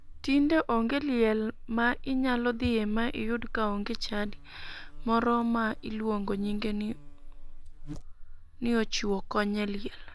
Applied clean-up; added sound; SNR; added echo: none; Buzz; 8 dB; none.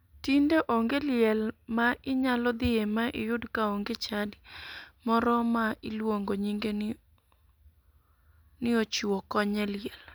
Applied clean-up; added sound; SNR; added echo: none; none; none; none.